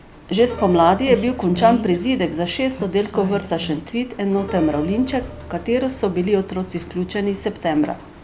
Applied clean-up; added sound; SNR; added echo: none; Rain + Piano; 12 dB; none.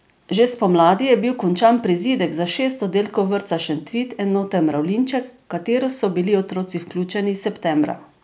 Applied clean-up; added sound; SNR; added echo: none; none; none; none.